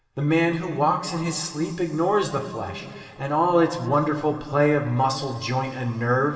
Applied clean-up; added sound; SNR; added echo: none; none; none; reverberation time 2.4 s.